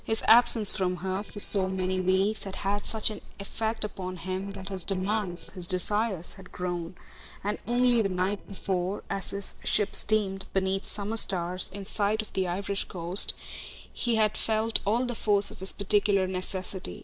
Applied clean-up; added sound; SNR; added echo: neural separator model SepFormer DNS4.